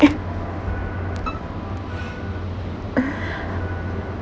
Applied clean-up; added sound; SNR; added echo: none; Bowed string instrument + Electric guitar; 14 dB; none.